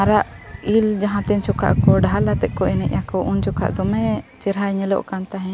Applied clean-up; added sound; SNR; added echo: none; none; none; none.